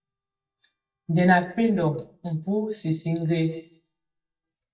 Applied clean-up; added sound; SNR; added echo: neural mask model DeepFilterNet 3.